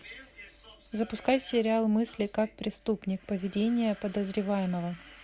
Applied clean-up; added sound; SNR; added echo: none; none; none; none.